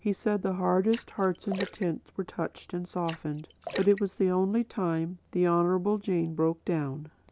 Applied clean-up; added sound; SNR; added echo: none; Splash, splatter; 15 dB; none.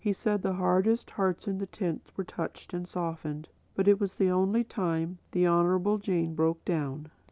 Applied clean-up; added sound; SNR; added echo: none; none; none; none.